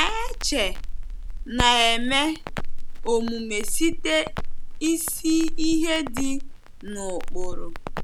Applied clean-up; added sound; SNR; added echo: none; Crackle; 0 dB; none.